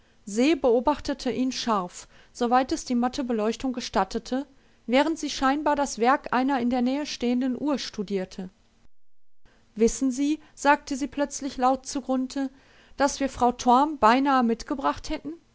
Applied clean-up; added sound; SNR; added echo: none; none; none; none.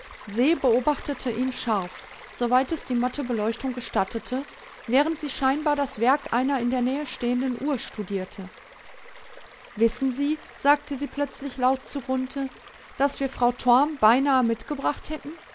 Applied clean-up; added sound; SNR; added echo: none; Stream; 20 dB; none.